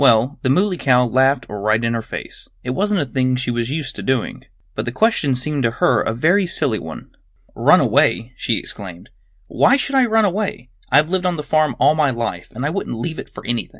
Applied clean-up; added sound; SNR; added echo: none; none; none; none.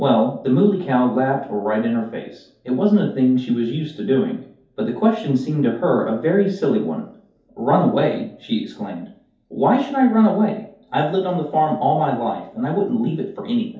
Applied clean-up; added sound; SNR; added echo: none; none; none; reverberation time 0.5 s.